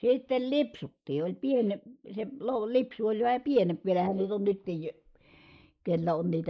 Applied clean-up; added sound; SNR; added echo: neural mask model Resemble Enhance denoiser.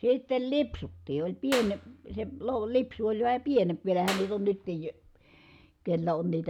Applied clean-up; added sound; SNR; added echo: none; Clapping; 13 dB; none.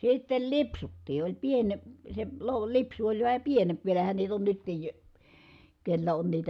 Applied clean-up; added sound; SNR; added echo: none; none; none; none.